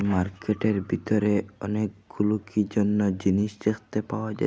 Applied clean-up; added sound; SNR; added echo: none; none; none; none.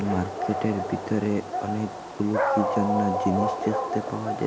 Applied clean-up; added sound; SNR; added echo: none; Dog; 1 dB; none.